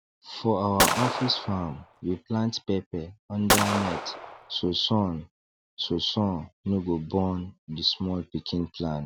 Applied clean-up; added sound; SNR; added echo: none; Gunshot, gunfire; 0 dB; none.